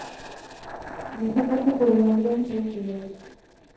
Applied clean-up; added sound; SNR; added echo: neural separator model SepFormer DNS4.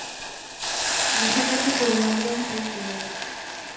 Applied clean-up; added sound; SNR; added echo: none; Hiss; -2 dB; reverberation time 0.8 s.